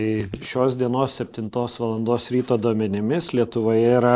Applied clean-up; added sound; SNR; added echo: neural mask model Resemble Enhance denoiser.